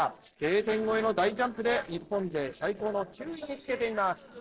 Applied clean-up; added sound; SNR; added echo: neural separator model SepFormer DNS4.